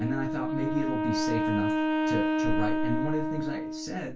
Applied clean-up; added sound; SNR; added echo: none; Wind instrument, woodwind instrument; -3 dB; reverberation time 0.2 s.